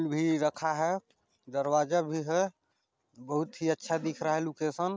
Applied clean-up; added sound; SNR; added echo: none; none; none; none.